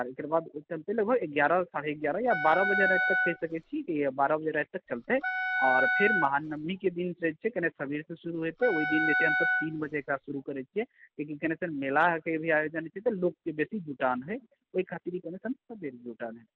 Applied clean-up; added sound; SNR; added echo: none; Wind instrument, woodwind instrument; 0 dB; none.